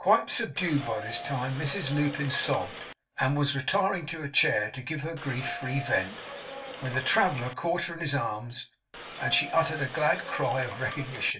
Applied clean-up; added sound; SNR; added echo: none; Subway, metro, underground / Doorbell; 11 dB; reverberation time 0.2 s.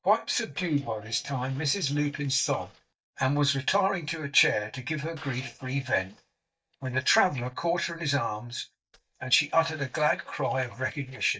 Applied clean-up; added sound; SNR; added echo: neural mask model DeepFilterNet 3.